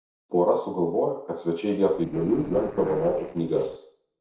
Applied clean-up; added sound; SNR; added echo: neural separator model SepFormer DNS4.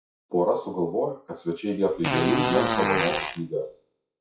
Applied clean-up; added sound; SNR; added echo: classical method WPE with log-MMSE.